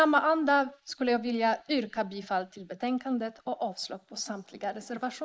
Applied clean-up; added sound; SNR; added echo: neural mask model Resemble Enhance denoiser.